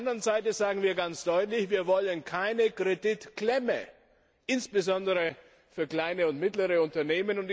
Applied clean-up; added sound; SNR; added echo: none; none; none; none.